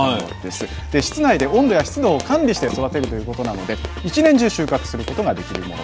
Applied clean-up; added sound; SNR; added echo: none; Run; 16 dB; none.